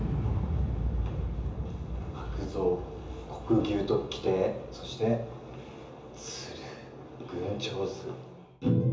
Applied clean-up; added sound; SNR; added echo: none; Explosion; 4 dB; reverberation time 0.7 s.